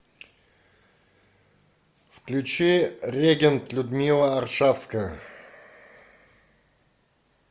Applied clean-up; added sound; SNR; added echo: none; none; none; none.